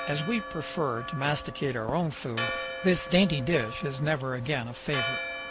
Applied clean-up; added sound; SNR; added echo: none; Church bell; 8 dB; none.